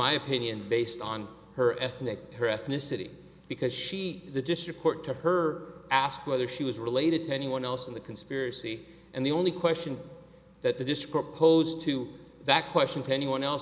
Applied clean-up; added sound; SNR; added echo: none; none; none; none.